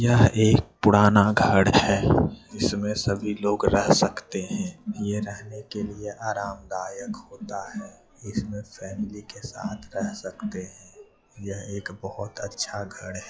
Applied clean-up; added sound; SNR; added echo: classical method log-MMSE.